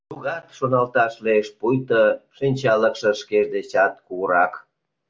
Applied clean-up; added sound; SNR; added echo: none; none; none; none.